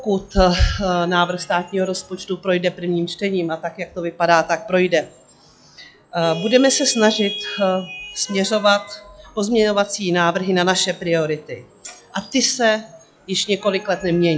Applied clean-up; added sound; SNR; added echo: classical method log-MMSE.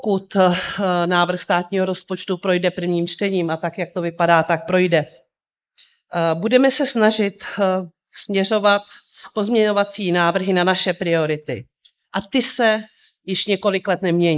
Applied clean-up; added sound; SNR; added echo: neural mask model Resemble Enhance denoiser.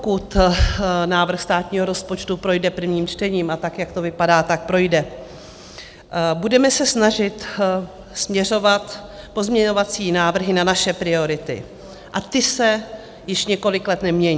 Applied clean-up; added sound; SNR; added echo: none; none; none; none.